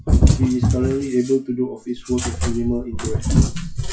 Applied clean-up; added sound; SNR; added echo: classical method WPE with log-MMSE.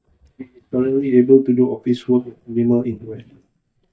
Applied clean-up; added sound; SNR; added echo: neural mask model DeepFilterNet 3.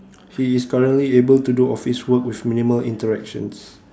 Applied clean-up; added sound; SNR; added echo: none; none; none; none.